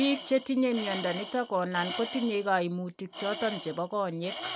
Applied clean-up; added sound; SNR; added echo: none; Tools; 11 dB; none.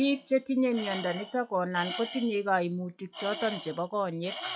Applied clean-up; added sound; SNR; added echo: classical method log-MMSE.